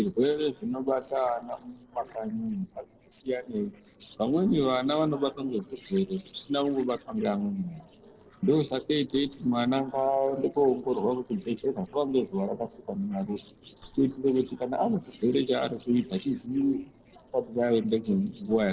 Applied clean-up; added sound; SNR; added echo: neural separator model SepFormer DNS4.